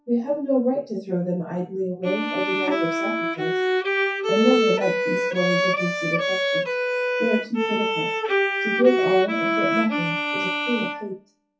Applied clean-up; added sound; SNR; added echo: classical method WPE with log-MMSE.